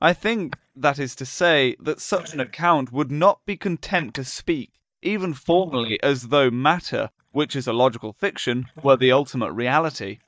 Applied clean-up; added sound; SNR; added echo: neural mask model DeepFilterNet 3.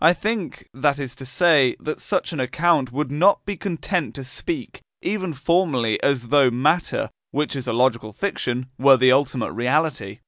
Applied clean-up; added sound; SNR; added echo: none; none; none; none.